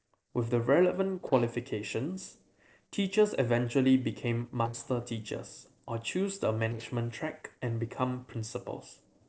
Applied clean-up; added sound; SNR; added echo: neural separator model SepFormer DNS4.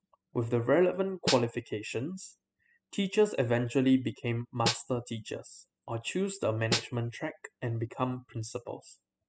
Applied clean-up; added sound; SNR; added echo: classical method spectral subtraction.